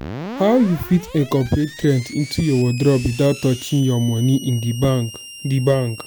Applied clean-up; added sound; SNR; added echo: none; Screech; 16 dB; none.